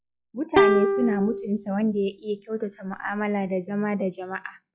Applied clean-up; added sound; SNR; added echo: classical method log-MMSE.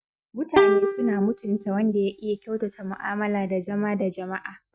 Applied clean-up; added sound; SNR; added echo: neural mask model RNNoise.